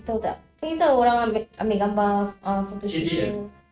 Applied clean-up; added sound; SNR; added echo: neural mask model RNNoise.